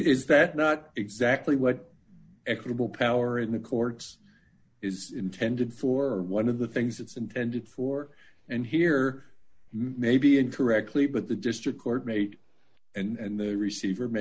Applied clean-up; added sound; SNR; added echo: none; none; none; none.